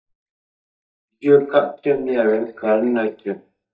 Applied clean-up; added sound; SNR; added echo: neural mask model DeepFilterNet 3.